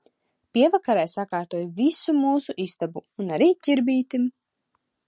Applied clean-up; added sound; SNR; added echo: none; none; none; none.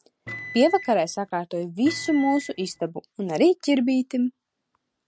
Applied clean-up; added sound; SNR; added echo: none; Microwave oven; 14 dB; none.